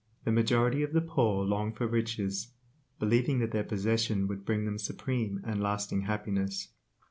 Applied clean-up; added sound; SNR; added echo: none; none; none; none.